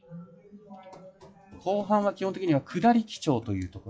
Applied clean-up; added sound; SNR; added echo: classical method log-MMSE.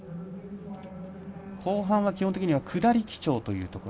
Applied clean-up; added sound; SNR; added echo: none; none; none; none.